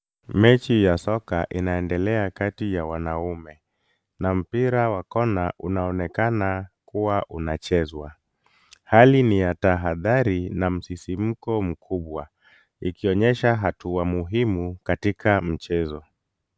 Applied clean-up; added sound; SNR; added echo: none; none; none; none.